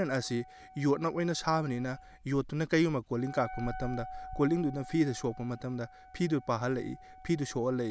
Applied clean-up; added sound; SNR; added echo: none; Wind instrument, woodwind instrument; 17 dB; none.